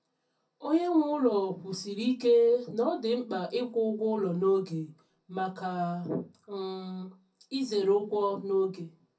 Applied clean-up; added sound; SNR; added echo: none; none; none; reverberation time 0.3 s.